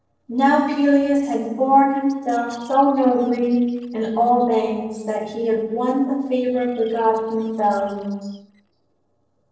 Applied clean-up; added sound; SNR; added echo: neural separator model SepFormer DNS4.